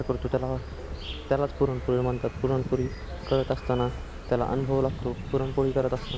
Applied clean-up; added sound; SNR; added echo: none; Insect; 10 dB; none.